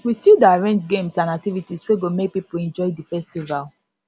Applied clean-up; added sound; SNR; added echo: none; none; none; none.